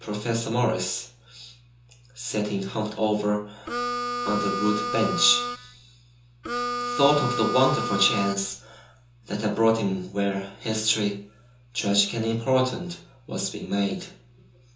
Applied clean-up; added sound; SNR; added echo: none; Harmonica; 2 dB; reverberation time 0.6 s.